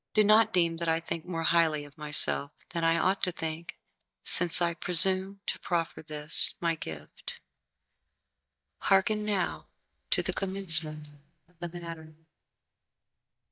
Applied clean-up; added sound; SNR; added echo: neural mask model DeepFilterNet 3.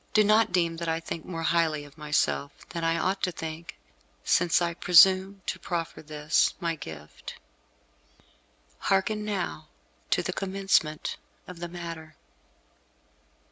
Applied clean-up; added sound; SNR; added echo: none; none; none; none.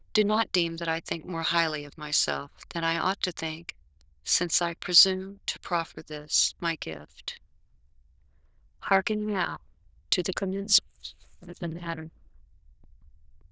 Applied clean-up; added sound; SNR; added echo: neural diffusion model UNIVERSE++.